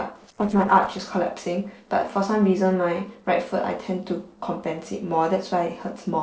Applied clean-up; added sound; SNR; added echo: neural separator model SepFormer DNS4.